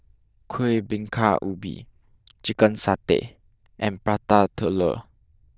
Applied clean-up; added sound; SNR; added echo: neural diffusion model UNIVERSE++.